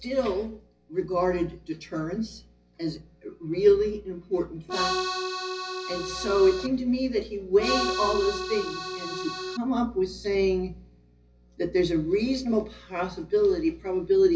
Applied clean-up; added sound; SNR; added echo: none; Accordion; 4 dB; reverberation time 0.4 s.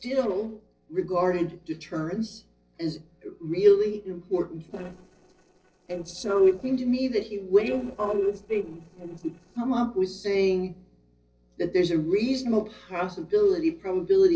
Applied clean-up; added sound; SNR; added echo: neural separator model SepFormer DNS4.